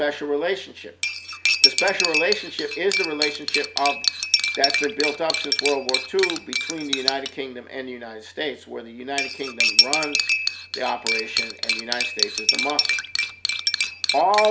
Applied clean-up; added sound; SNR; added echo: none; Cutlery, silverware; -2 dB; none.